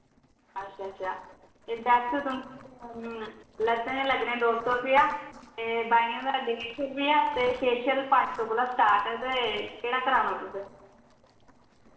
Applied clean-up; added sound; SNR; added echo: neural separator model SepFormer DNS4.